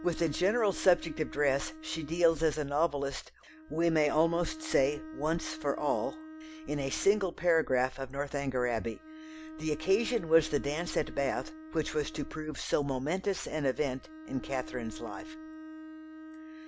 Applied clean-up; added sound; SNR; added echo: none; Bowed string instrument; 15 dB; none.